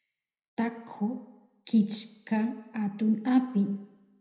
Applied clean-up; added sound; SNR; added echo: none; none; none; reverberation time 0.8 s.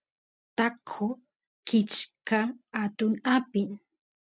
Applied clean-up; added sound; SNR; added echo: none; none; none; none.